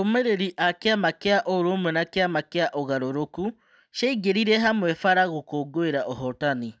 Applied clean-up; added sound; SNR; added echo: none; none; none; none.